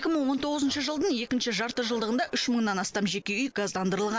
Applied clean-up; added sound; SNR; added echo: none; none; none; none.